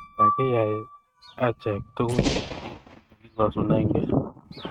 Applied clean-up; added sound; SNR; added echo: neural mask model RNNoise.